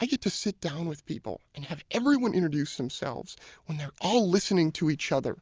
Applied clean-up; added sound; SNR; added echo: none; none; none; none.